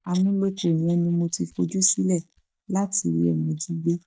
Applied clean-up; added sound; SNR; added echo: neural mask model DeepFilterNet 3.